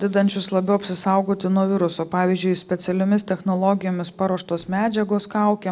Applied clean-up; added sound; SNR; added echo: none; none; none; none.